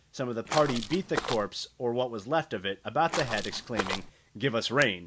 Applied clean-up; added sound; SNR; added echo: none; Walk, footsteps; 5 dB; none.